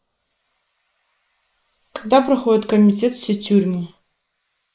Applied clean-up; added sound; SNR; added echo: neural mask model Resemble Enhance denoiser.